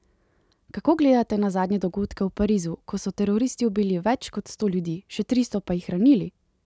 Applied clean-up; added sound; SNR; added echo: none; none; none; none.